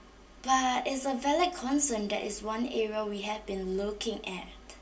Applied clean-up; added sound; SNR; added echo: none; none; none; reverberation time 0.2 s.